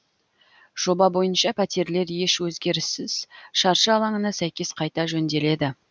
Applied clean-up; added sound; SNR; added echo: none; none; none; none.